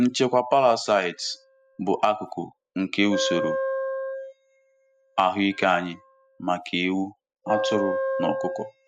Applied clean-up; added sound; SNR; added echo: classical method spectral subtraction.